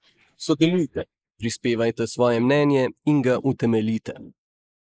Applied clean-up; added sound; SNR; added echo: neural mask model Resemble Enhance denoiser.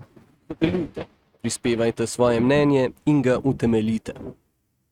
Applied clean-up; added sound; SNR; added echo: neural mask model RNNoise.